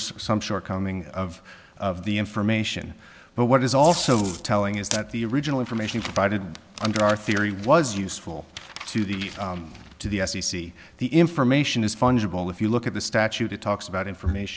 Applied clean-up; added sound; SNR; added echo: none; Packing tape, duct tape; 11 dB; none.